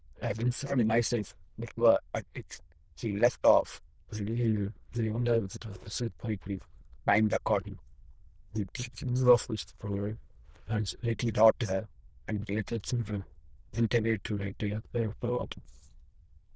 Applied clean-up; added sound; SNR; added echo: neural diffusion model UNIVERSE++.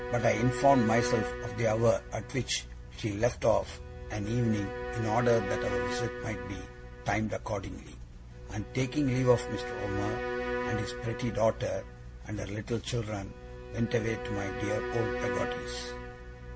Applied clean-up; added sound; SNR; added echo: none; Bowed string instrument; 7 dB; none.